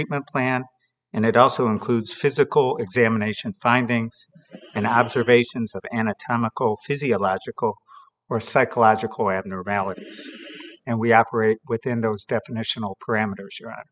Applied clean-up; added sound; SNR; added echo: classical method spectral subtraction.